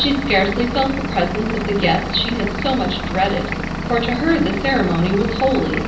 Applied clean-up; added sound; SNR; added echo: none; Engine / Vehicle; 5 dB; reverberation time 0.6 s.